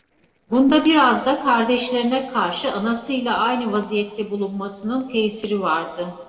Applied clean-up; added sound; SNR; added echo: neural separator model SepFormer DNS4.